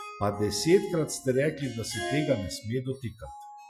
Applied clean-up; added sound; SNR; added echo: classical method Wiener filter.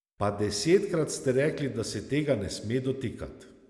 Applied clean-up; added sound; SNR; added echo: none; none; none; none.